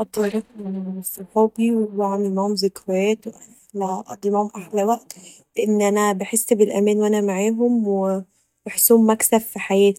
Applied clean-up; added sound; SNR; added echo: neural mask model DeepFilterNet 3.